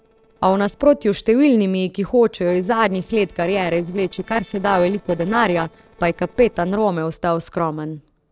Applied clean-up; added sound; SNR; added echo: neural separator model SepFormer DNS4.